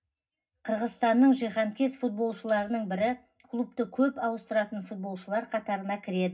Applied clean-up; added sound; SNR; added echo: none; Tambourine; 17 dB; reverberation time 0.4 s.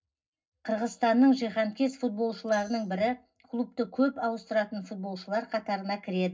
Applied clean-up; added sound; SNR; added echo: neural separator model SepFormer DNS4.